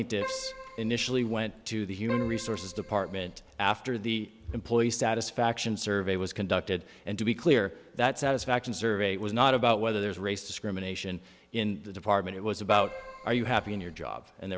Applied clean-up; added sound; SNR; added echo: none; Keyboard (musical); 12 dB; none.